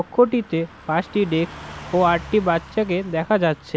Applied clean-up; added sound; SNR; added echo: none; Car passing by / Truck; 18 dB; none.